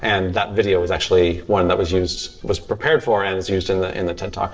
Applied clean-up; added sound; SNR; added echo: neural separator model SepFormer DNS4.